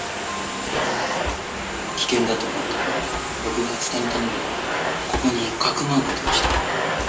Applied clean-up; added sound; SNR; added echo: none; Domestic sounds, home sounds; -1 dB; reverberation time 0.3 s.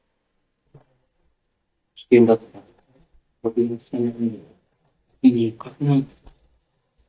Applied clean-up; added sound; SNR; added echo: neural mask model DeepFilterNet 3.